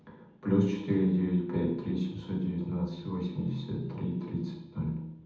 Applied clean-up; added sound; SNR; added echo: none; none; none; reverberation time 0.8 s.